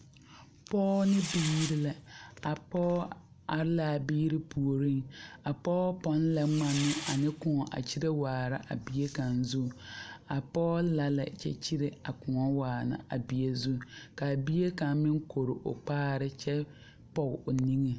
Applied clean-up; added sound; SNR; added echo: none; Fireworks; 10 dB; none.